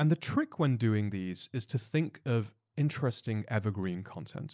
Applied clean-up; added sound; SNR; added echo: none; none; none; none.